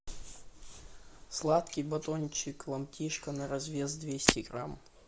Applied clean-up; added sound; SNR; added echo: none; none; none; none.